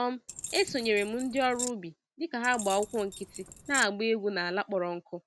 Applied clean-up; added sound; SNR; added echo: none; Keys jangling; 2 dB; none.